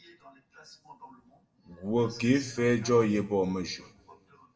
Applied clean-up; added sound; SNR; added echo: none; none; none; reverberation time 0.7 s.